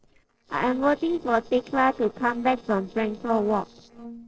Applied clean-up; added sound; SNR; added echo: neural separator model SepFormer DNS4.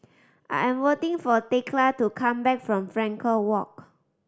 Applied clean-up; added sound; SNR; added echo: none; none; none; none.